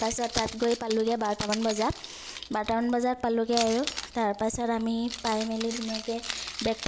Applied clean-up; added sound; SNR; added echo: none; Keys jangling; 10 dB; none.